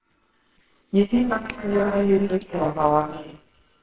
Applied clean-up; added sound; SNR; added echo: neural separator model SepFormer WHAMR!.